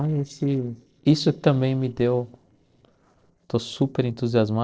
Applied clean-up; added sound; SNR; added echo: neural separator model SepFormer DNS4.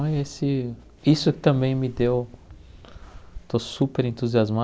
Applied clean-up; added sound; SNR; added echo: none; none; none; none.